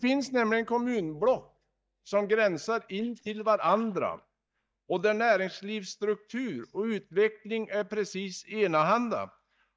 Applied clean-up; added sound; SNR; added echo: neural mask model DeepFilterNet 3.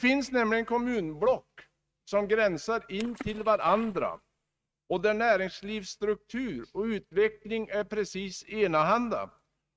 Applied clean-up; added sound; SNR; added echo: neural mask model RNNoise.